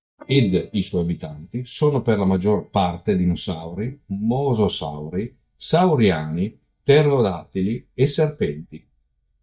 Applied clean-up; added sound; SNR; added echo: neural mask model DeepFilterNet 3.